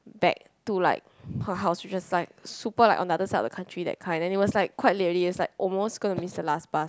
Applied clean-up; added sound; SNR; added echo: none; none; none; none.